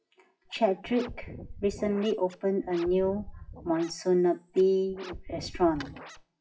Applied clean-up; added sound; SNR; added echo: classical method WPE with log-MMSE.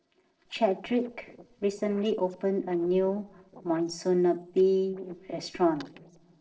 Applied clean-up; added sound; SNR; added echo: neural separator model SepFormer DNS4.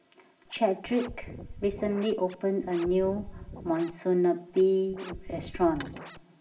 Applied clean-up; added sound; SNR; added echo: none; Scratching (performance technique); 15 dB; reverberation time 1.3 s.